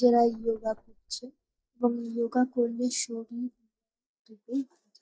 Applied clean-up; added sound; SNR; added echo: neural mask model DeepFilterNet 3.